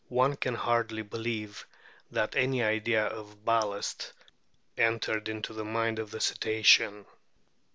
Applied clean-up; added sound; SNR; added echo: none; none; none; none.